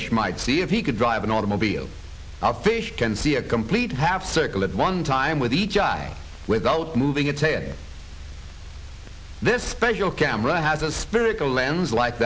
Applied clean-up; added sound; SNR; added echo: none; none; none; none.